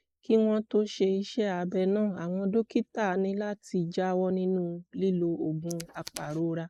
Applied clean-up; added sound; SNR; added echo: neural mask model Resemble Enhance denoiser.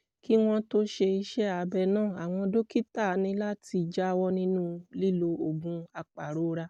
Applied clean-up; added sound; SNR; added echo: none; none; none; none.